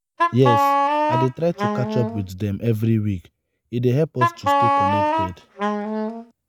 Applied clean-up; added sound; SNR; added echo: none; Wind instrument, woodwind instrument; -3 dB; none.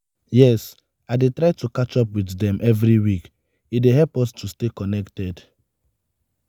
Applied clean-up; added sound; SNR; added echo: none; none; none; none.